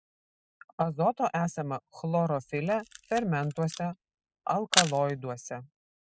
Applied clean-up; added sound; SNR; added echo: classical method spectral subtraction.